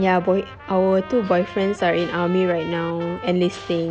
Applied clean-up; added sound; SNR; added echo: none; Trumpet; 17 dB; none.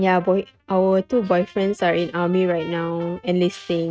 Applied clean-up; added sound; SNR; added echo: neural mask model RNNoise.